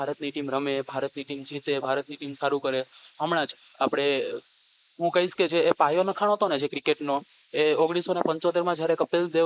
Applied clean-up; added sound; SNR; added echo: neural mask model Resemble Enhance denoiser.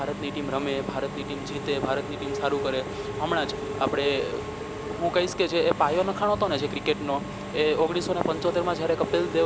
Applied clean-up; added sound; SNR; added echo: none; Engine / Mechanisms; 7 dB; none.